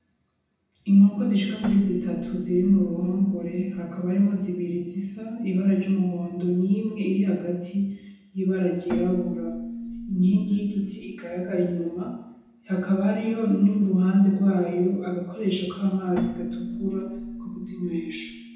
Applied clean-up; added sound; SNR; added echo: none; Keyboard (musical); 13 dB; reverberation time 0.8 s.